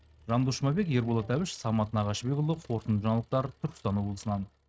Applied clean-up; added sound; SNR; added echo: neural mask model RNNoise.